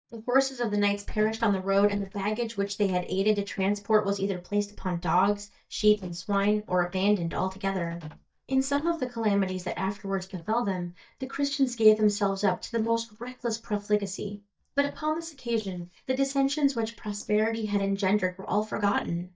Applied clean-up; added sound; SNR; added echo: neural mask model DeepFilterNet 3.